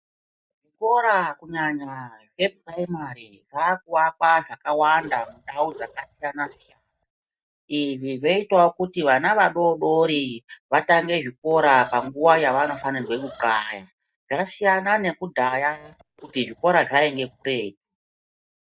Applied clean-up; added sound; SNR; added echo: neural mask model DeepFilterNet 3.